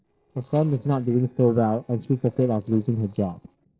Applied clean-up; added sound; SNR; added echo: neural separator model SepFormer DNS4.